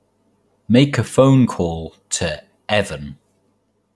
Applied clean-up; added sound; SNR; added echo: none; none; none; none.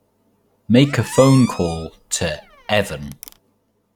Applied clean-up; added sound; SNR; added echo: none; Squeak; 16 dB; none.